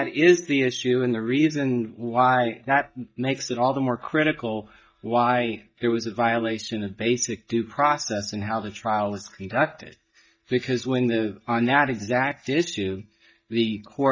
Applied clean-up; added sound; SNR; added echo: neural mask model DeepFilterNet 3.